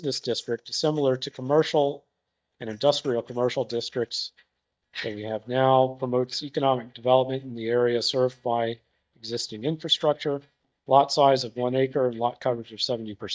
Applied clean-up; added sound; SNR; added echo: neural mask model DeepFilterNet 3.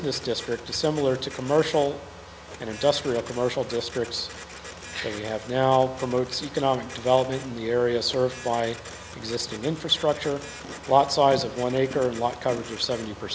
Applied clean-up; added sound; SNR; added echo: none; Printer; 18 dB; none.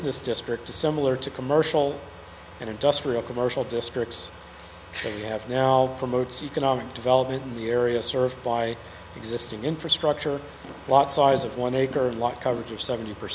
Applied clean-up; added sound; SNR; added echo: none; none; none; none.